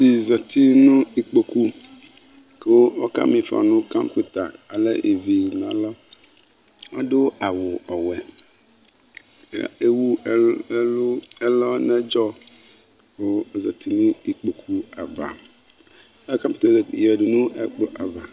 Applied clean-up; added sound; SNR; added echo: none; none; none; none.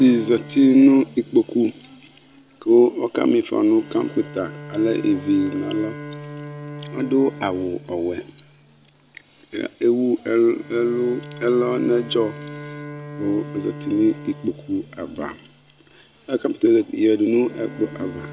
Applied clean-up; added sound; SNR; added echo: none; Bowed string instrument; 17 dB; none.